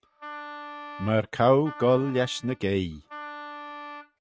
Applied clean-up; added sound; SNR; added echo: neural mask model RNNoise.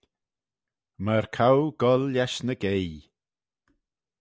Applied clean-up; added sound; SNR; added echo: none; none; none; none.